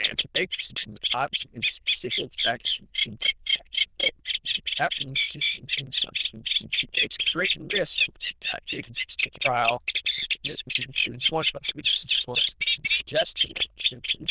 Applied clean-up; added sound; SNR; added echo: neural diffusion model UNIVERSE++.